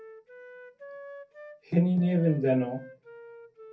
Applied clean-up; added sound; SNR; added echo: none; Wind instrument, woodwind instrument; 18 dB; reverberation time 0.3 s.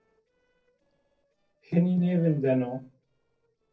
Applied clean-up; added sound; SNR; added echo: neural separator model SepFormer DNS4.